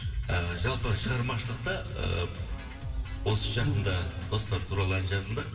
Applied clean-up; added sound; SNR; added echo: none; Insect; 10 dB; reverberation time 2.7 s.